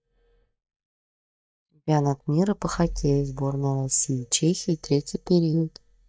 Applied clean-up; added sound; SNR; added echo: neural mask model DeepFilterNet 3.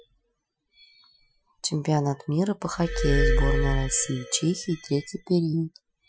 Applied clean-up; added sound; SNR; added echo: classical method Wiener filter.